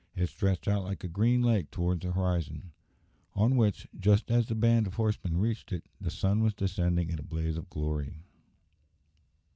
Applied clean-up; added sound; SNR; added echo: none; none; none; none.